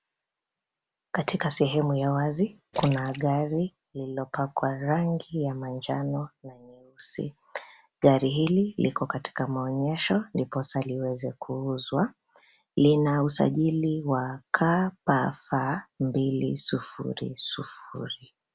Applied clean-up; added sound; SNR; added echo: none; Splash, splatter; 16 dB; none.